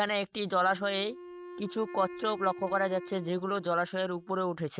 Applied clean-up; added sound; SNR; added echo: neural mask model RNNoise.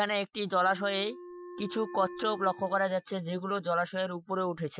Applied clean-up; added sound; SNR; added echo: classical method Wiener filter.